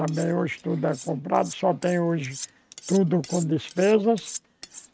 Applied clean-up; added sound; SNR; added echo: neural mask model RNNoise.